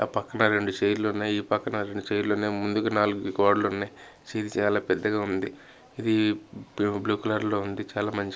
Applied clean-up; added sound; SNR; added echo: none; none; none; none.